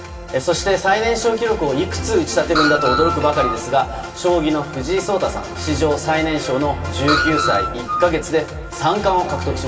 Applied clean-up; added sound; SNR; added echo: none; Screech; 2 dB; reverberation time 2.0 s.